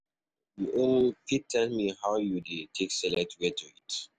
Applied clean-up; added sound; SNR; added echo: none; none; none; none.